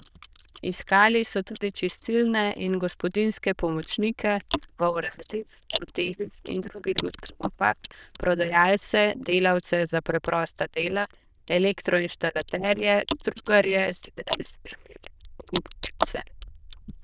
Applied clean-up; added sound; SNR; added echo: neural diffusion model UNIVERSE++.